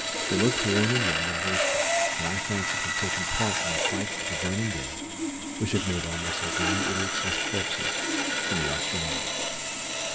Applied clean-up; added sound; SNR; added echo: none; Sawing; -4 dB; none.